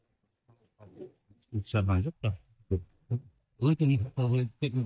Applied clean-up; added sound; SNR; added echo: neural mask model DeepFilterNet 3.